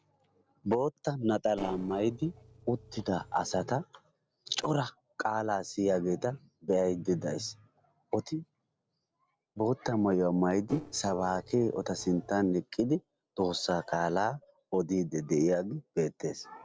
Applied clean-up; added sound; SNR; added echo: neural separator model SepFormer DNS4.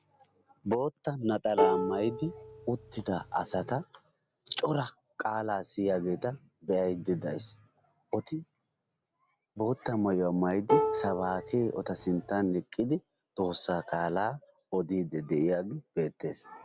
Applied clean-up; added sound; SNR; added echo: none; Plucked string instrument; -1 dB; none.